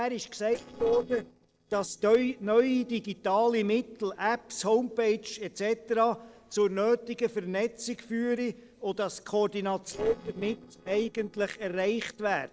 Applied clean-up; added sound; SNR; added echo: neural separator model SepFormer DNS4.